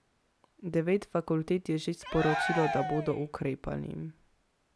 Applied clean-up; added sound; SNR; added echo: none; Cheering; 2 dB; none.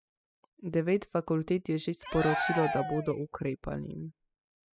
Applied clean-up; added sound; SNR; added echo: classical method spectral subtraction.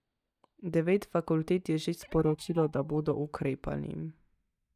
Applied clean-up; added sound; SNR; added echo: neural mask model DeepFilterNet 3.